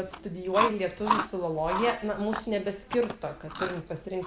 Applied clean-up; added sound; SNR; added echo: none; Chewing, mastication; 3 dB; none.